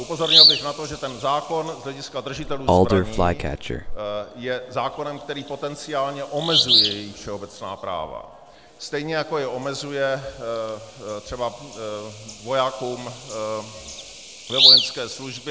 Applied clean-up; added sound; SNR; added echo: none; Bird vocalization, bird call, bird song; -4 dB; none.